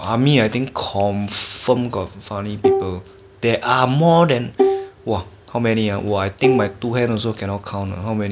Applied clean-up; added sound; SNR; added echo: none; Bowed string instrument; 2 dB; none.